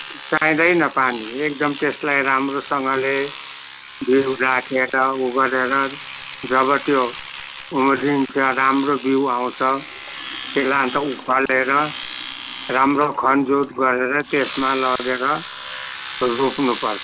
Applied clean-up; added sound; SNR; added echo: none; Domestic sounds, home sounds; 12 dB; none.